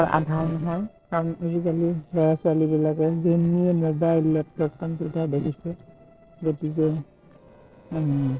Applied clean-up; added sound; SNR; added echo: neural separator model SepFormer DNS4.